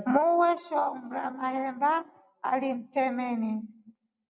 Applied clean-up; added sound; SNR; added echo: none; none; none; none.